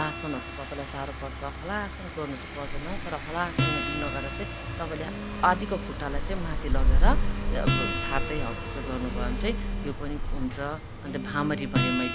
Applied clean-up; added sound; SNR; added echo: none; Car passing by + Acoustic guitar; -4 dB; none.